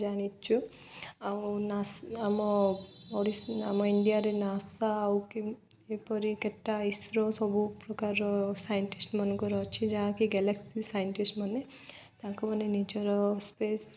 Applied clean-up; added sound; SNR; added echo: none; none; none; none.